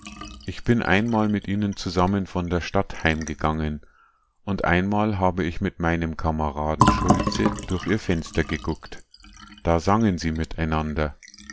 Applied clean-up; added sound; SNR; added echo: none; Fill (with liquid); 7 dB; none.